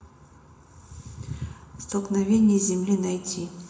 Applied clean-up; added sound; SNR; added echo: none; none; none; reverberation time 0.6 s.